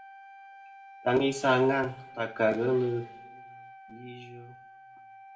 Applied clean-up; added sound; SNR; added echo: none; Wind instrument, woodwind instrument; 19 dB; reverberation time 0.6 s.